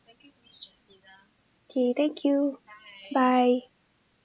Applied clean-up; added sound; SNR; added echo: none; none; none; none.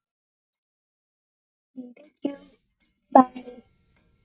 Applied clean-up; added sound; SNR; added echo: neural mask model DeepFilterNet 3.